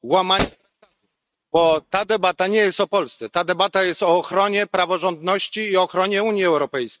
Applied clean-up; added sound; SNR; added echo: neural mask model RNNoise.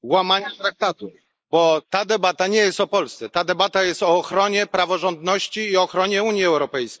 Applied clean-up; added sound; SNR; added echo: neural mask model Resemble Enhance denoiser.